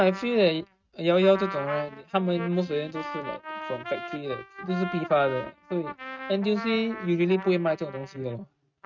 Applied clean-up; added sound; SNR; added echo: neural mask model RNNoise.